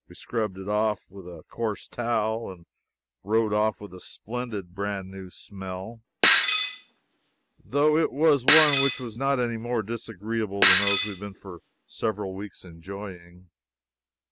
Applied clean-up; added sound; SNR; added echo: none; Shatter; -4 dB; none.